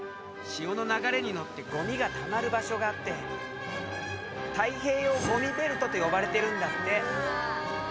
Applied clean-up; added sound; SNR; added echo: none; none; none; none.